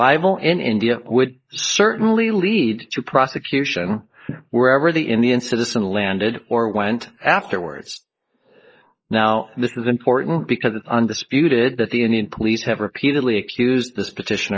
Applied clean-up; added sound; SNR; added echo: neural mask model Resemble Enhance denoiser.